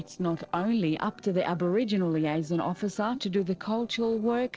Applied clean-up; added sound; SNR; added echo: neural separator model SepFormer DNS4.